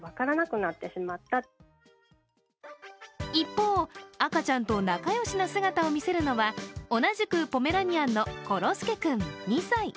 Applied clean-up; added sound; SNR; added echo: none; none; none; none.